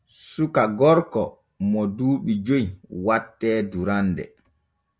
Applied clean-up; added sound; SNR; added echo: none; none; none; none.